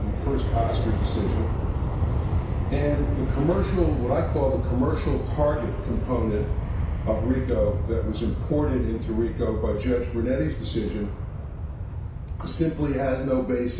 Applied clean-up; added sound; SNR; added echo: none; Aircraft; 0 dB; reverberation time 0.6 s.